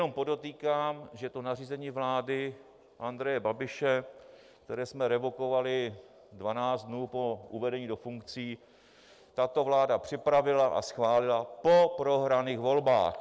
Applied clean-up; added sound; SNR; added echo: none; none; none; none.